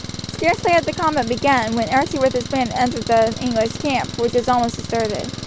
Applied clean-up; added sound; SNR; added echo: none; Engine; 10 dB; none.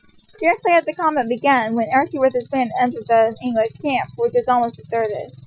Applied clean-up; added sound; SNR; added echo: classical method Wiener filter.